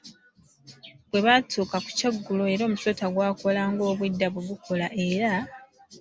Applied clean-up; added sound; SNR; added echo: none; none; none; none.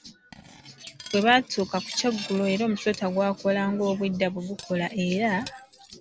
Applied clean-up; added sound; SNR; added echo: none; Cutlery, silverware; 19 dB; none.